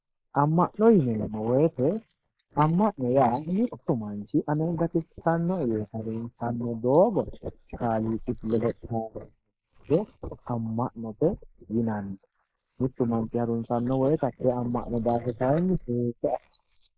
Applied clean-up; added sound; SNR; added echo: neural mask model Resemble Enhance denoiser.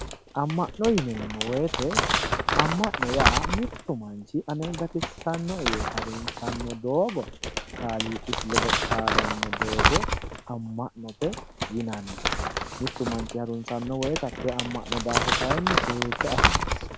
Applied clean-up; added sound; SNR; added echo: none; Crumpling, crinkling; -2 dB; none.